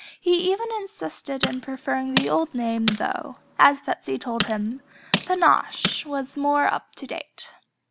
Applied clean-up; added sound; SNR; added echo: none; Tools; 6 dB; none.